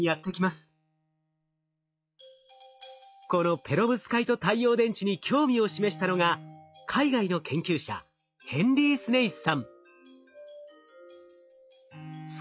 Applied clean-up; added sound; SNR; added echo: classical method log-MMSE.